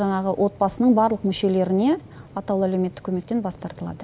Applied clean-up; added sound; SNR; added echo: none; none; none; none.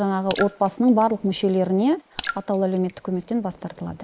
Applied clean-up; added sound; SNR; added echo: neural mask model Resemble Enhance denoiser.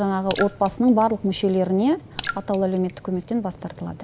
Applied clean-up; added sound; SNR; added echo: none; Raindrop / Splash, splatter; 14 dB; none.